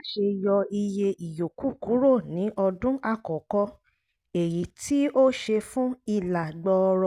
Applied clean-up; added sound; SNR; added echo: none; none; none; none.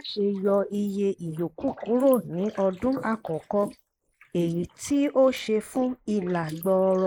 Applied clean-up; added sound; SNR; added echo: neural mask model Resemble Enhance denoiser.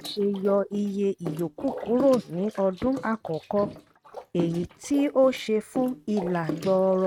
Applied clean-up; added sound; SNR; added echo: neural mask model RNNoise.